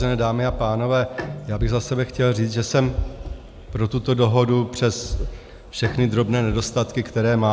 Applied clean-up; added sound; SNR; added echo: none; Bowed string instrument; 19 dB; none.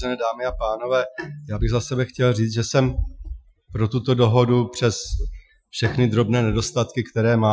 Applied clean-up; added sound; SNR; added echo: classical method Wiener filter.